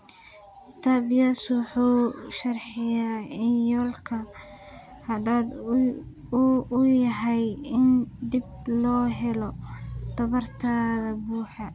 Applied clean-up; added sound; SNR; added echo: none; none; none; none.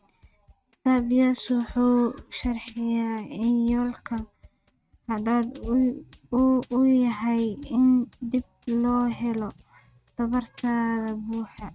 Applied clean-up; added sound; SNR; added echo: neural mask model RNNoise.